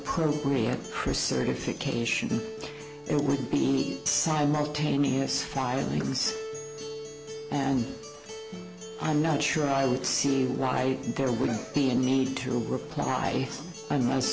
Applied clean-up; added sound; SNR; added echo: none; Acoustic guitar; 13 dB; none.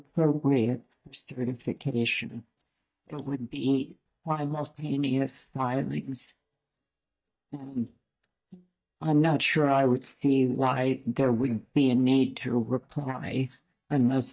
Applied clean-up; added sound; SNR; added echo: neural mask model DeepFilterNet 3.